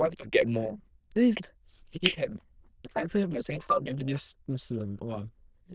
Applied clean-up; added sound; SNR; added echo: neural diffusion model UNIVERSE++.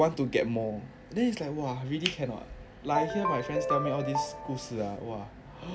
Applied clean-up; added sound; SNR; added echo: none; Ringtone; 1 dB; none.